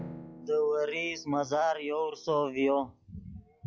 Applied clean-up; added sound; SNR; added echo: classical method log-MMSE.